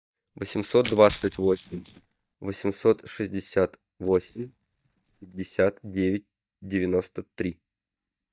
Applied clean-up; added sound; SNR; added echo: neural mask model DeepFilterNet 3.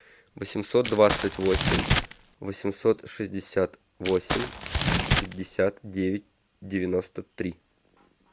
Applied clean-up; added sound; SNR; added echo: none; Crumpling, crinkling; -1 dB; none.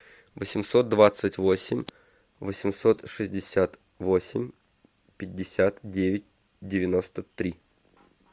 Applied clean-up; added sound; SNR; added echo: none; none; none; none.